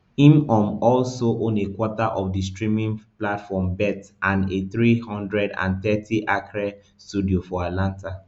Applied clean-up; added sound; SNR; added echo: none; none; none; none.